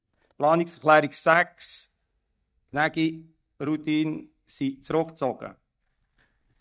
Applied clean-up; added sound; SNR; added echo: neural mask model DeepFilterNet 3.